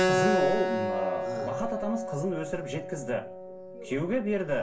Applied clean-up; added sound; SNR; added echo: none; Keyboard (musical); 0 dB; reverberation time 0.3 s.